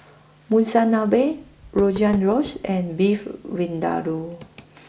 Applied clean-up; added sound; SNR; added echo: none; Tap; 20 dB; none.